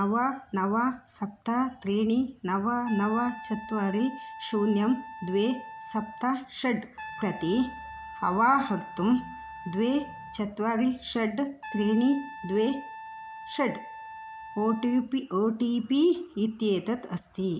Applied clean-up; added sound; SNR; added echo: none; Trumpet; 14 dB; none.